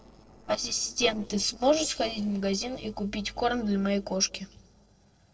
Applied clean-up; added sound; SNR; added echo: neural separator model SepFormer DNS4.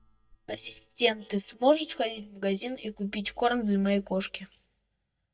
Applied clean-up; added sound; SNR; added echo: neural mask model DeepFilterNet 3.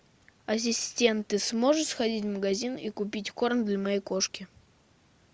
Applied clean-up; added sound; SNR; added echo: none; none; none; none.